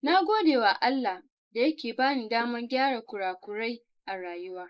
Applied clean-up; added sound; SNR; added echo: neural mask model Resemble Enhance denoiser.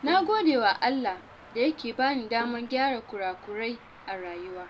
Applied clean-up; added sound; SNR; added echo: none; Bowed string instrument + Traffic noise, roadway noise; 19 dB; none.